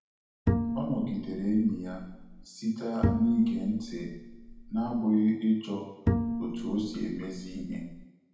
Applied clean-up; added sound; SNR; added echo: none; Bowed string instrument; 1 dB; reverberation time 0.9 s.